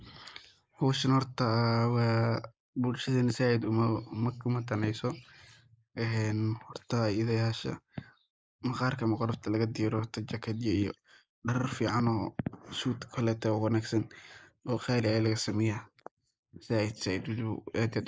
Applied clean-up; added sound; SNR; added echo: neural mask model Resemble Enhance denoiser.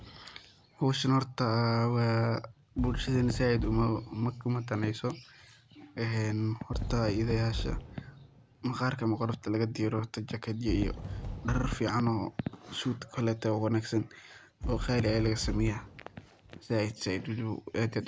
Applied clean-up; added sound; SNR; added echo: none; Fireworks; 10 dB; none.